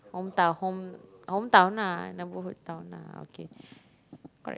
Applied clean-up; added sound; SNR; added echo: none; none; none; none.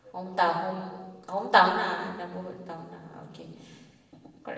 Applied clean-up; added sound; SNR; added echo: none; none; none; reverberation time 1.1 s.